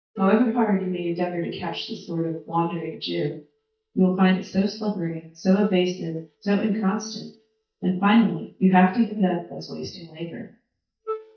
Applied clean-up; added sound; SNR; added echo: neural mask model DeepFilterNet 3.